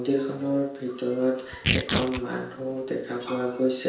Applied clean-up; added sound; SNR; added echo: none; Tearing; 3 dB; reverberation time 0.5 s.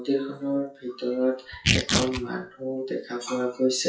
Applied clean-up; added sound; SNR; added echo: classical method WPE with log-MMSE.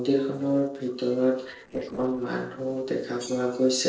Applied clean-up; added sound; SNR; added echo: neural separator model SepFormer DNS4.